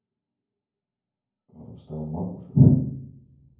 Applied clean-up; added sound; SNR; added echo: none; none; none; reverberation time 0.9 s.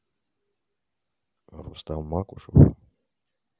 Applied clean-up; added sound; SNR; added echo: none; none; none; none.